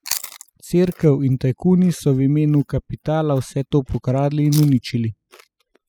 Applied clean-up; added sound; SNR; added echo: classical method spectral subtraction.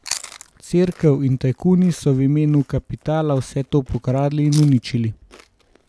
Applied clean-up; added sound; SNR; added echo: none; Chewing, mastication; 19 dB; none.